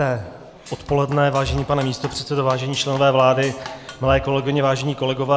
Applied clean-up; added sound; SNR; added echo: none; Breathing + Drum kit; 16 dB; none.